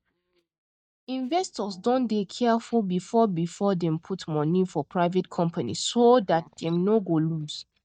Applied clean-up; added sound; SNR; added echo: neural mask model DeepFilterNet 3.